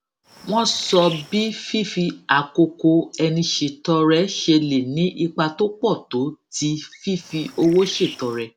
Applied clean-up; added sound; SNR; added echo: none; Bird; 16 dB; none.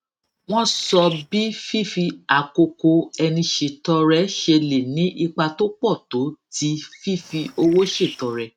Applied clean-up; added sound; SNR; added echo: neural mask model RNNoise.